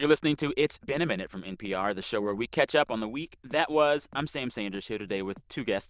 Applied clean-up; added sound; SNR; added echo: neural diffusion model UNIVERSE++.